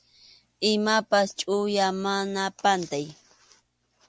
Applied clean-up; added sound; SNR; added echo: none; none; none; none.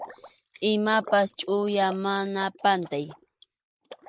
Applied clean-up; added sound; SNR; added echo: neural mask model Resemble Enhance denoiser.